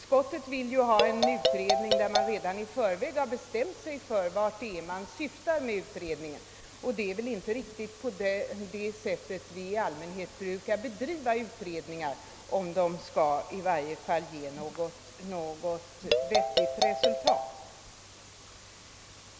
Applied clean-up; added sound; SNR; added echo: none; Marimba, xylophone; -4 dB; none.